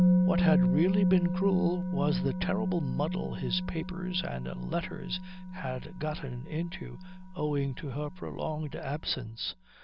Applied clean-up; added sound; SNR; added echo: none; Musical instrument; -1 dB; none.